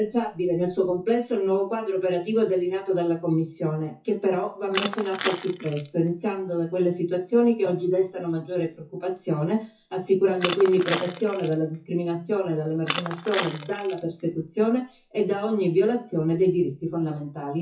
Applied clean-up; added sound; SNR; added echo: classical method WPE with log-MMSE.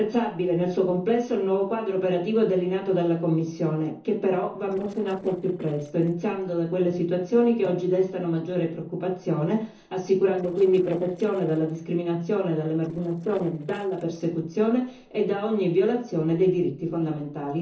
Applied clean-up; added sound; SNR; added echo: neural separator model SepFormer DNS4.